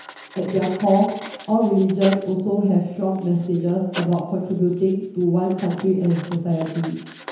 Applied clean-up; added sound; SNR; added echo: none; Writing; 16 dB; reverberation time 1.0 s.